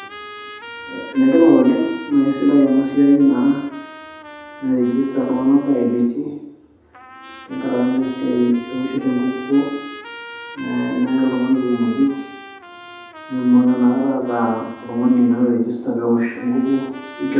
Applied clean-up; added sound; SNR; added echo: none; Trumpet; 18 dB; reverberation time 0.8 s.